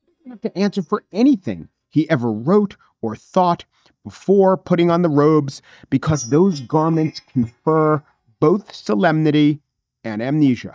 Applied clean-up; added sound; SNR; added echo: neural mask model DeepFilterNet 3.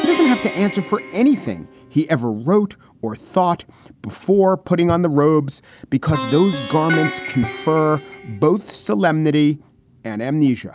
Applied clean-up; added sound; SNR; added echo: none; Plucked string instrument; 13 dB; none.